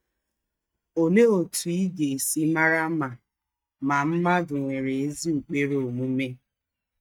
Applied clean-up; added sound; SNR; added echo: neural mask model DeepFilterNet 3.